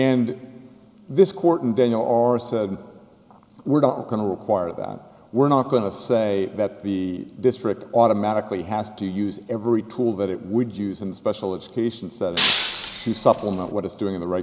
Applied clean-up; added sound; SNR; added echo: none; Shatter; -2 dB; none.